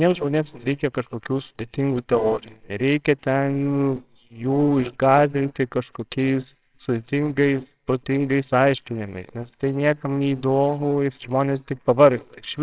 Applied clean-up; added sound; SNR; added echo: neural separator model SepFormer WHAMR!.